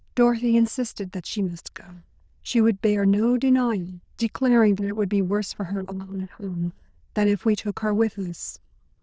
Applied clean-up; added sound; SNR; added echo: neural diffusion model UNIVERSE++.